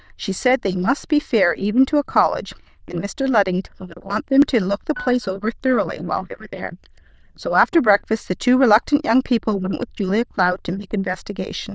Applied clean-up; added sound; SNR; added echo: neural diffusion model UNIVERSE++.